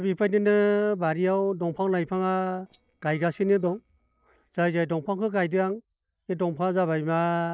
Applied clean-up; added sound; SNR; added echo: neural separator model SepFormer DNS4.